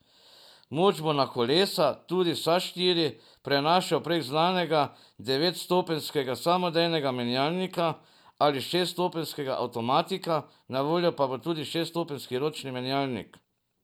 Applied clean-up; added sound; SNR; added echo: none; none; none; none.